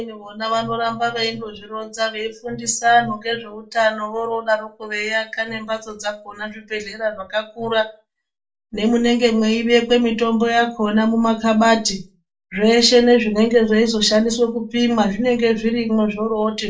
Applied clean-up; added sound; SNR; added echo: none; none; none; reverberation time 0.2 s.